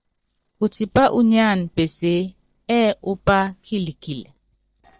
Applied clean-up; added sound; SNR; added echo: neural separator model SepFormer DNS4.